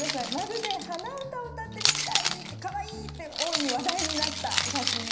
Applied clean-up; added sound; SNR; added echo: none; Keys jangling; -2 dB; reverberation time 0.9 s.